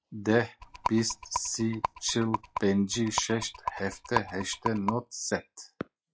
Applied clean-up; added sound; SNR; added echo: classical method log-MMSE.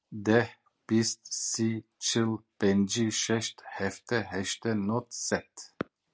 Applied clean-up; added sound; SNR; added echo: none; none; none; none.